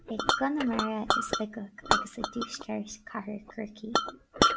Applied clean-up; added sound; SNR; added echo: none; Chink, clink; -4 dB; none.